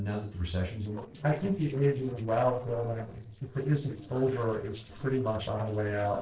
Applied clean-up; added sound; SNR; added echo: neural separator model SepFormer DNS4.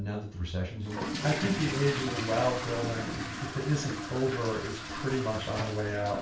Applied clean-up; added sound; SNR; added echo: none; Fill (with liquid) / Toilet flush; 6 dB; reverberation time 0.3 s.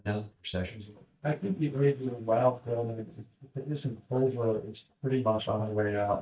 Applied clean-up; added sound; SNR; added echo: neural mask model DeepFilterNet 3.